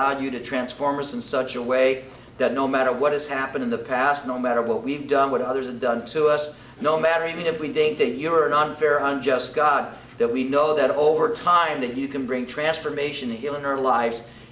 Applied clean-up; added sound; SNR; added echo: none; none; none; none.